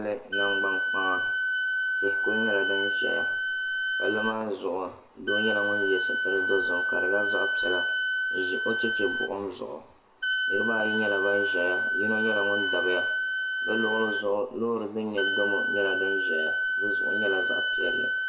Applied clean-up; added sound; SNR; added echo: none; Wind instrument, woodwind instrument; -3 dB; reverberation time 0.6 s.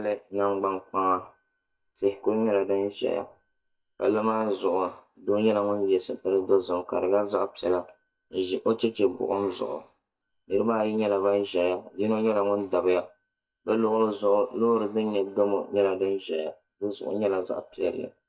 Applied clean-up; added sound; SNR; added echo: neural mask model DeepFilterNet 3.